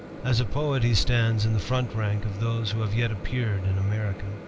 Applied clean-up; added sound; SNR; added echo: none; Microwave oven; 15 dB; none.